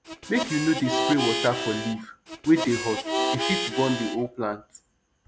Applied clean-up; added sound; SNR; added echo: none; Harmonica; 2 dB; none.